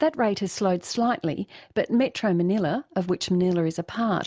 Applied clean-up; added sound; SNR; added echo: none; none; none; none.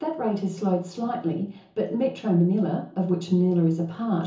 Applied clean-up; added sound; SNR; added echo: none; none; none; reverberation time 0.7 s.